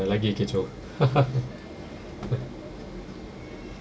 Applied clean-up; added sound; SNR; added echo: none; none; none; none.